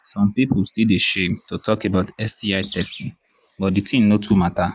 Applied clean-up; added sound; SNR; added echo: neural mask model RNNoise.